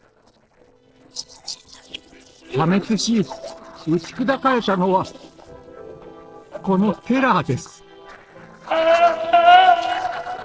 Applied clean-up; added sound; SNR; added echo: neural separator model SepFormer DNS4.